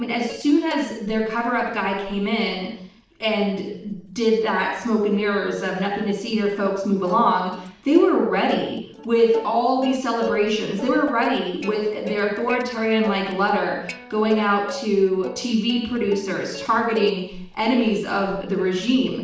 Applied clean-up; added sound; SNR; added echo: neural separator model SepFormer DNS4.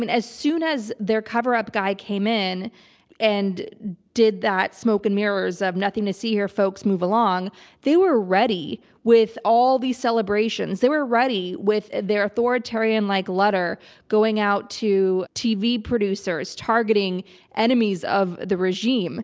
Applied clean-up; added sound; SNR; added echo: none; none; none; none.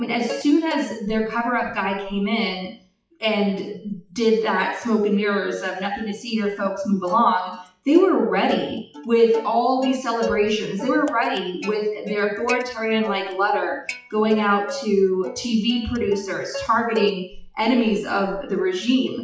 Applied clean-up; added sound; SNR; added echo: classical method WPE with log-MMSE.